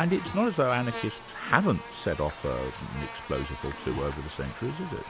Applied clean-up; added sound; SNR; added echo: none; Buzz; 12 dB; none.